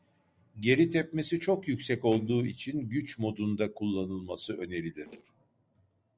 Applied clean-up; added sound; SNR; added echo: neural separator model SepFormer DNS4.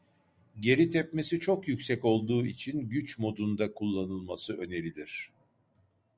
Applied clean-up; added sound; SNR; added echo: none; none; none; none.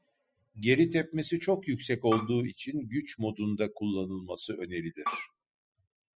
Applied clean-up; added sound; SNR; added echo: classical method spectral subtraction.